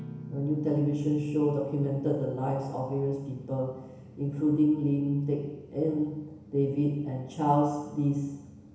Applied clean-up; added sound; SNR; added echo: none; Guitar; 19 dB; reverberation time 1.0 s.